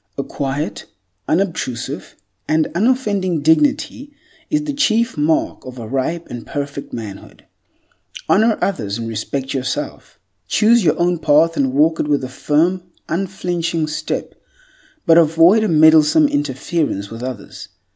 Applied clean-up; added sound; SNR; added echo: none; none; none; none.